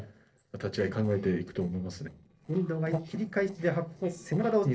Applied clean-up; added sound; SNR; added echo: neural separator model SepFormer DNS4.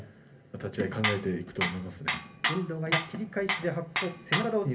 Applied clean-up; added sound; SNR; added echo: none; Tools; 1 dB; reverberation time 0.3 s.